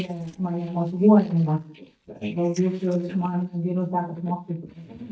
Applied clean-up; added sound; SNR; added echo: neural mask model DeepFilterNet 3.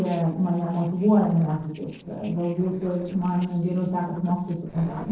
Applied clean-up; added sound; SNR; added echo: neural separator model SepFormer DNS4.